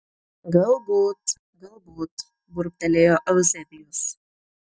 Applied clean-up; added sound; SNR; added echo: neural mask model DeepFilterNet 3.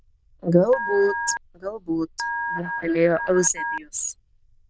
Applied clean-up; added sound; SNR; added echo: neural diffusion model UNIVERSE++.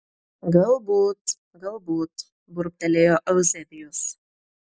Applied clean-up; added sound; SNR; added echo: neural mask model Resemble Enhance denoiser.